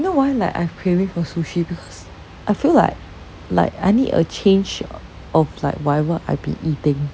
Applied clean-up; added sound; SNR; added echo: none; none; none; none.